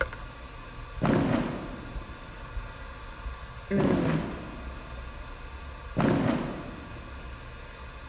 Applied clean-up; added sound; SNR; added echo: none; Fireworks; -4 dB; reverberation time 0.6 s.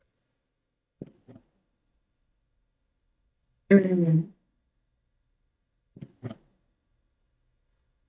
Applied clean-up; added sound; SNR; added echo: neural mask model DeepFilterNet 3.